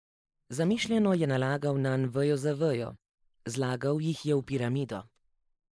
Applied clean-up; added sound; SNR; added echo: neural mask model Resemble Enhance denoiser.